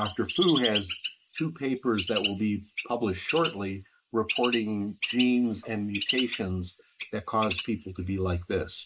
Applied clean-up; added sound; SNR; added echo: neural mask model Resemble Enhance denoiser.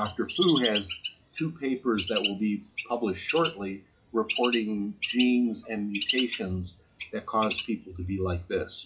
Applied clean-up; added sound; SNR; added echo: classical method log-MMSE.